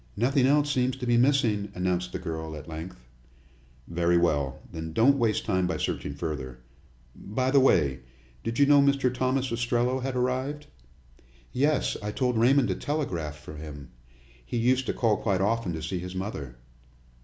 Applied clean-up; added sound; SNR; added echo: none; none; none; none.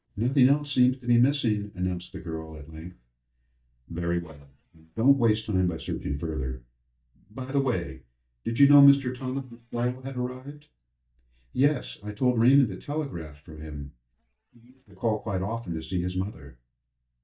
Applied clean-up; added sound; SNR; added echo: neural mask model DeepFilterNet 3.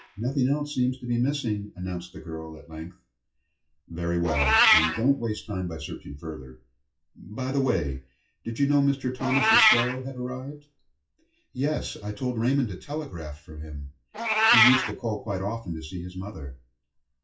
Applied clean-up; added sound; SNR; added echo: classical method WPE with log-MMSE.